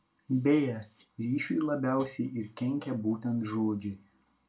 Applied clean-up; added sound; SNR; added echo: none; none; none; reverberation time 0.2 s.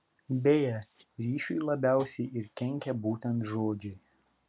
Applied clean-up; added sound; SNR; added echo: none; none; none; none.